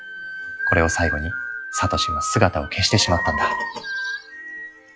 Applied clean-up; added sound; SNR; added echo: classical method log-MMSE.